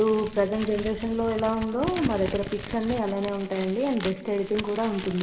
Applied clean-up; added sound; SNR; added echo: none; Crumpling, crinkling; 10 dB; reverberation time 1.1 s.